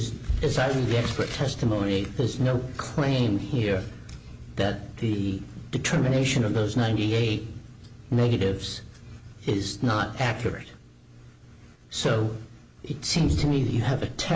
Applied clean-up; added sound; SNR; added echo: none; none; none; none.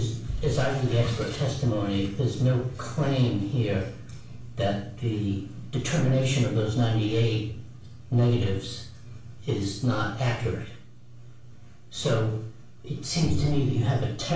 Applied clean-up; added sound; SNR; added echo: none; none; none; reverberation time 0.4 s.